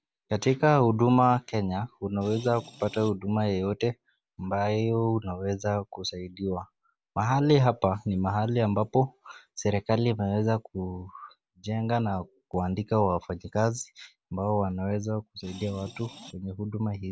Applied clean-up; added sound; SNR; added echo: none; Screech; 20 dB; none.